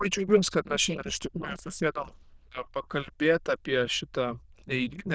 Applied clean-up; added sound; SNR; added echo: neural diffusion model UNIVERSE++.